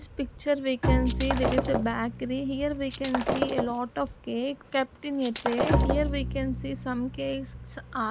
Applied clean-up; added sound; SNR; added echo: none; Bowed string instrument + Shatter; 1 dB; none.